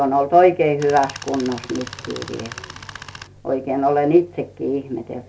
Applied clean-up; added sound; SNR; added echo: none; Tools; 15 dB; none.